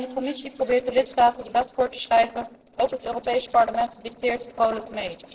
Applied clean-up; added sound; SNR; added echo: neural separator model SepFormer DNS4.